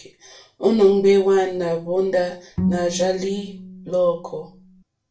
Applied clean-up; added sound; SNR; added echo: none; Bowed string instrument; 8 dB; reverberation time 0.3 s.